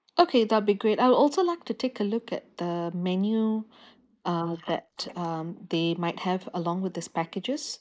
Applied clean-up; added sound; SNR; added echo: neural mask model Resemble Enhance denoiser.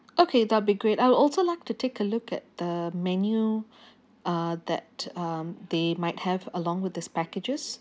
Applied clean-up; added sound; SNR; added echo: none; none; none; none.